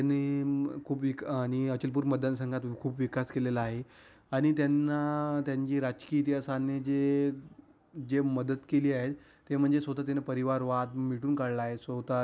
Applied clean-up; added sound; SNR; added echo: none; none; none; none.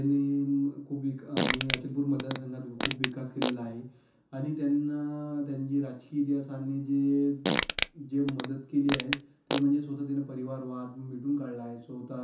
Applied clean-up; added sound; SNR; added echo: none; Fart; 1 dB; reverberation time 0.9 s.